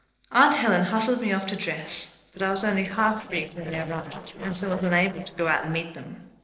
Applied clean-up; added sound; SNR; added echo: neural separator model SepFormer DNS4.